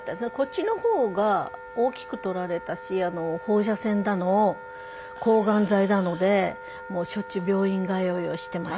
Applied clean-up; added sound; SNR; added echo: none; Wind instrument, woodwind instrument; 15 dB; none.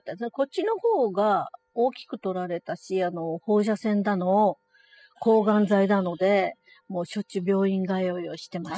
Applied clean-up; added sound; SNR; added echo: classical method spectral subtraction.